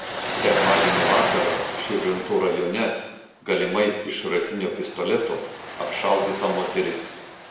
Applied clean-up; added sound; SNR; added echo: none; Waves, surf; 4 dB; reverberation time 1.0 s.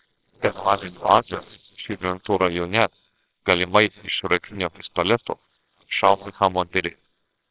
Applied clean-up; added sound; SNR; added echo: neural separator model SepFormer WHAMR!.